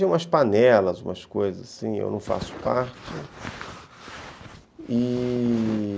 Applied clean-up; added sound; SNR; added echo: none; none; none; none.